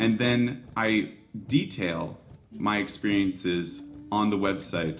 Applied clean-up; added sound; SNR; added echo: none; Car; 19 dB; reverberation time 0.4 s.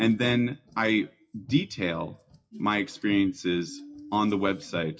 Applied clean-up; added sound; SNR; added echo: classical method WPE with log-MMSE.